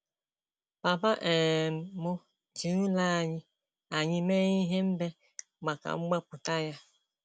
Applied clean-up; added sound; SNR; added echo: none; none; none; none.